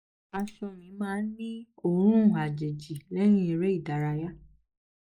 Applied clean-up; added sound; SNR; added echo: neural mask model Resemble Enhance denoiser.